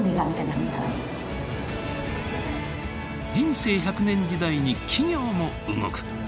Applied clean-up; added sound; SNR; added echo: none; none; none; none.